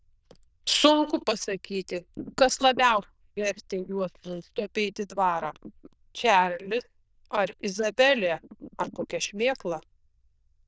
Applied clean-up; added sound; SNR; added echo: neural diffusion model UNIVERSE++.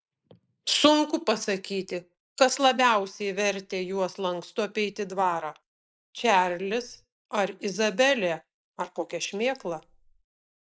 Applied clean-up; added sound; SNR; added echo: neural mask model Resemble Enhance denoiser.